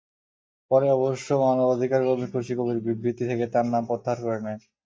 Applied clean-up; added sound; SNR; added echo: neural mask model DeepFilterNet 3.